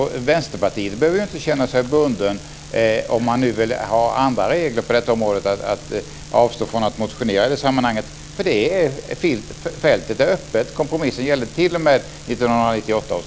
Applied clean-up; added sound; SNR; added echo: none; none; none; none.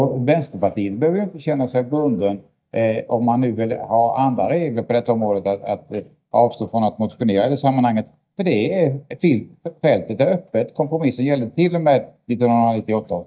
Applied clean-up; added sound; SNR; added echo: neural mask model DeepFilterNet 3.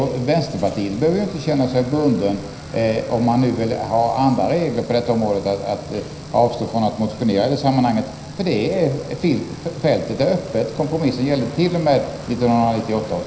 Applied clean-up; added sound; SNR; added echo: none; Bicycle; 19 dB; reverberation time 0.9 s.